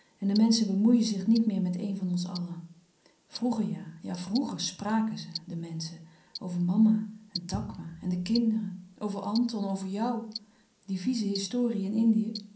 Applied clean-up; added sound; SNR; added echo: none; Tick-tock; 19 dB; reverberation time 0.6 s.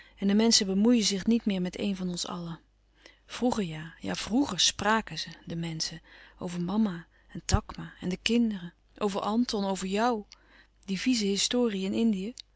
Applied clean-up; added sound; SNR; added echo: none; none; none; none.